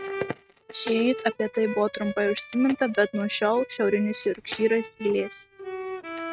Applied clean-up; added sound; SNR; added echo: neural mask model RNNoise.